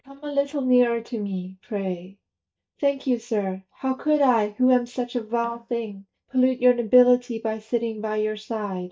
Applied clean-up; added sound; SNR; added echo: neural mask model DeepFilterNet 3.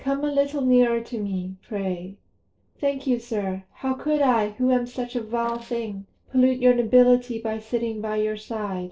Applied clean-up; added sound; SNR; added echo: neural separator model SepFormer DNS4.